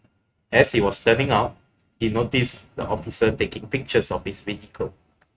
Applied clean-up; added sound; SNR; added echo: neural mask model RNNoise.